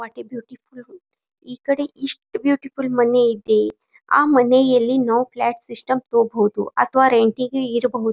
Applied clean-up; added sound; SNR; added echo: none; none; none; none.